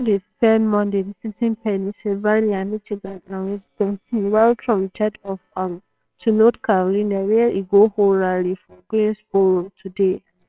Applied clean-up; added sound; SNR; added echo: neural separator model SepFormer WHAMR!.